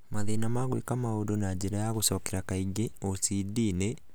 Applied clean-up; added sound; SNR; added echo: none; none; none; none.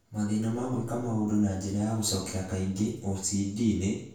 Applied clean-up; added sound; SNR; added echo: none; none; none; reverberation time 0.6 s.